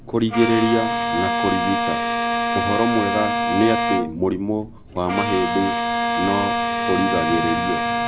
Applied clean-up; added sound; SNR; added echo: none; Bowed string instrument; -1 dB; reverberation time 0.3 s.